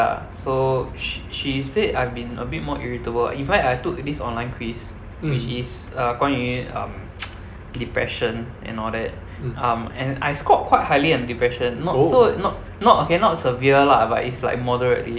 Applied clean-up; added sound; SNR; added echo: none; none; none; none.